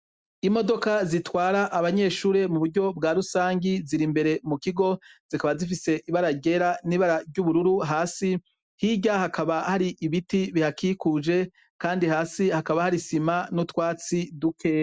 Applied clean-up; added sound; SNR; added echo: none; none; none; none.